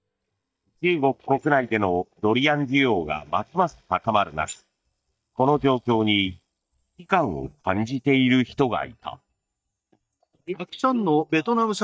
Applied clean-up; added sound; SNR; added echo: neural mask model DeepFilterNet 3.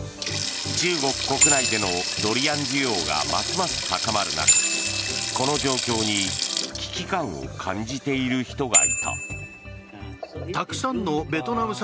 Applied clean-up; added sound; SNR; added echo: none; Bicycle bell + Sink (filling or washing); -1 dB; none.